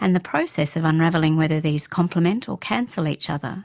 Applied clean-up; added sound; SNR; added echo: none; none; none; none.